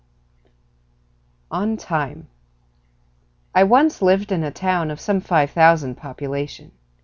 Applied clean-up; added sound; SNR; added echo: none; none; none; none.